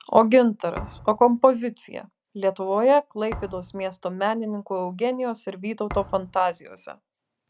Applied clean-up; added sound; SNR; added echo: none; Thump, thud; 17 dB; none.